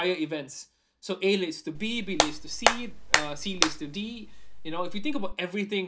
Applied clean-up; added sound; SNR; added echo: none; Hands; -3 dB; none.